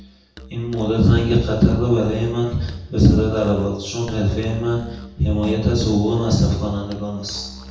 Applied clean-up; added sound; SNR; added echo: none; Musical instrument; 17 dB; reverberation time 0.8 s.